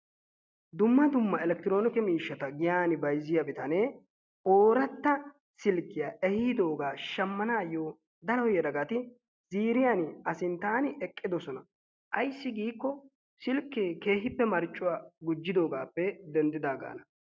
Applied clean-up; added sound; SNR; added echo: none; none; none; none.